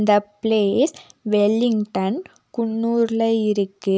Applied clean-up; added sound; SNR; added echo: none; none; none; none.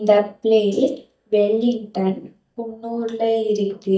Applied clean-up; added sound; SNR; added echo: neural mask model DeepFilterNet 3.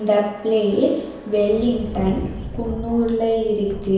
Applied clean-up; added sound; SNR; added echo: none; Subway, metro, underground; 13 dB; reverberation time 0.9 s.